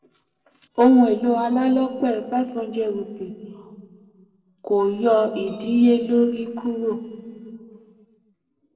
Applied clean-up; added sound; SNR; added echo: neural separator model SepFormer DNS4.